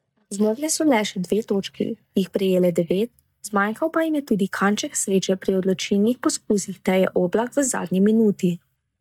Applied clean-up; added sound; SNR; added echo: neural mask model DeepFilterNet 3.